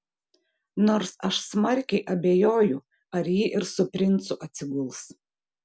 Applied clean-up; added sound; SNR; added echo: none; none; none; none.